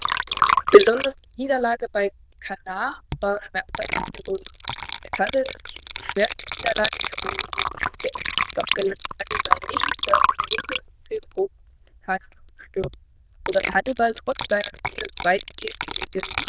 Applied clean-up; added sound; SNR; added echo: neural diffusion model UNIVERSE++.